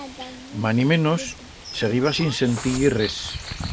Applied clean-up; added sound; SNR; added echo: none; Bird vocalization, bird call, bird song; 11 dB; none.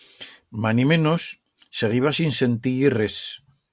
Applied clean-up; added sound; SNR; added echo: none; none; none; none.